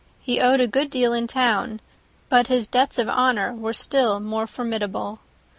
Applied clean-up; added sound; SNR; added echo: none; none; none; none.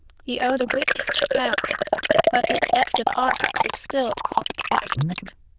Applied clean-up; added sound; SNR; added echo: neural diffusion model UNIVERSE++.